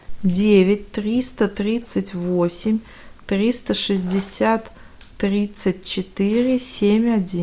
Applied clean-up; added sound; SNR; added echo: none; none; none; none.